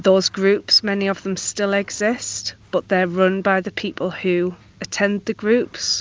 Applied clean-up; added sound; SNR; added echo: none; none; none; none.